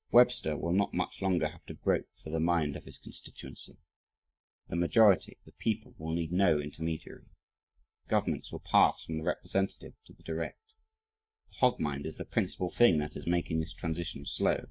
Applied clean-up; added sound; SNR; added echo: neural mask model DeepFilterNet 3.